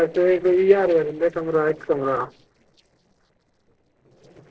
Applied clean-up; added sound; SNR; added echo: neural separator model SepFormer DNS4.